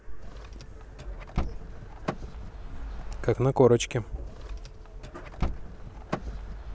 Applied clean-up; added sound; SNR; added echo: none; Car; 6 dB; none.